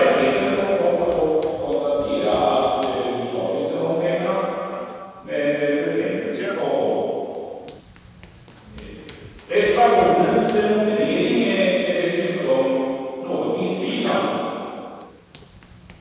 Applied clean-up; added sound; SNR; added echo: none; Run; 18 dB; reverberation time 2.2 s.